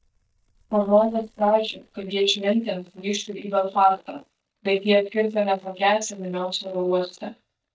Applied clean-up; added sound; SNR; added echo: neural mask model DeepFilterNet 3.